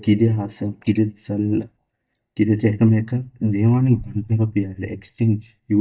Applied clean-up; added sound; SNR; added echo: neural mask model DeepFilterNet 3.